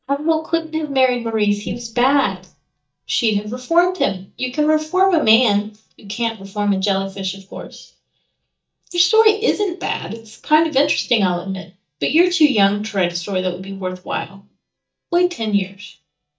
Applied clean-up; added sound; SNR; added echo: neural mask model DeepFilterNet 3.